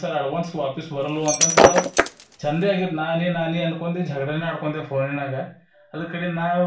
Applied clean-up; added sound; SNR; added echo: none; Shatter; -4 dB; reverberation time 0.3 s.